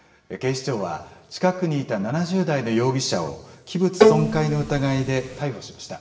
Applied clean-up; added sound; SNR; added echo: none; Bowed string instrument; -3 dB; reverberation time 0.9 s.